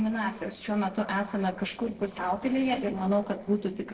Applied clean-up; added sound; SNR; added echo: neural separator model SepFormer DNS4.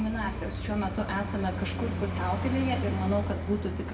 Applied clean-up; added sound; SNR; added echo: none; Traffic noise, roadway noise; 1 dB; reverberation time 1.5 s.